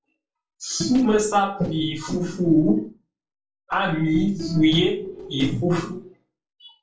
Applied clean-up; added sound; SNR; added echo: neural separator model SepFormer DNS4.